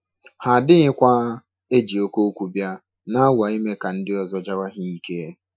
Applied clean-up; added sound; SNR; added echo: classical method Wiener filter.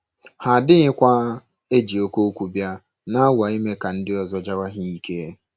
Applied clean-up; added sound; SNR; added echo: none; none; none; none.